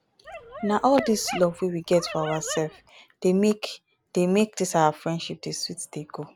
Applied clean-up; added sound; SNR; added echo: none; Dog; 12 dB; none.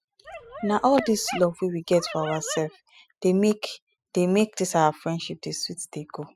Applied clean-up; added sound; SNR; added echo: classical method spectral subtraction.